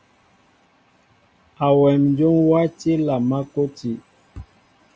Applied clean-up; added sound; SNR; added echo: none; none; none; none.